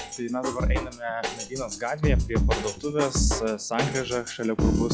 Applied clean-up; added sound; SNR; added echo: classical method log-MMSE.